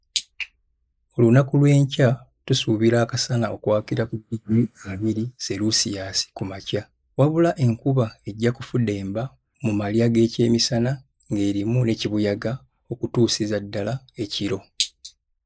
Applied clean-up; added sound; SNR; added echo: neural mask model Resemble Enhance denoiser.